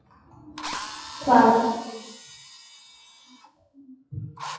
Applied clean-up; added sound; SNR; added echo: classical method WPE with log-MMSE.